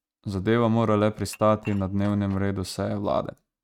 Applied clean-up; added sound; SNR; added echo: neural mask model RNNoise.